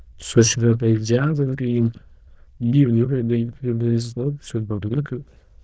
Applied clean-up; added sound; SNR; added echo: neural diffusion model UNIVERSE++.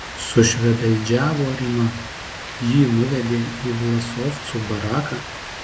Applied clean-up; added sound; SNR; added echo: none; Rain; 12 dB; none.